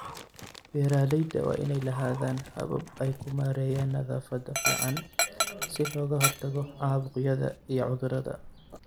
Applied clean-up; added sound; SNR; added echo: none; Dog; 7 dB; none.